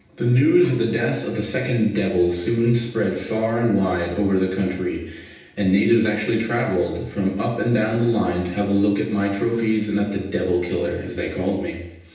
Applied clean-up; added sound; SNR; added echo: none; none; none; reverberation time 0.9 s.